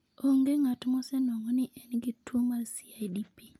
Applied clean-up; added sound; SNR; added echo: none; none; none; none.